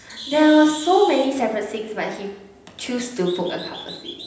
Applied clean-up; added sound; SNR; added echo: none; Bird; 17 dB; reverberation time 0.9 s.